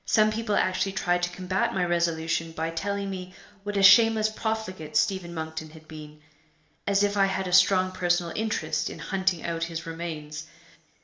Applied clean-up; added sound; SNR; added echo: none; none; none; reverberation time 1.3 s.